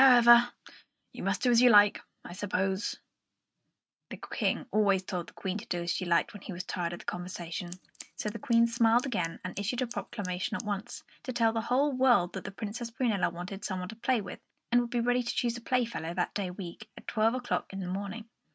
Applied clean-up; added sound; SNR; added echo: neural mask model RNNoise.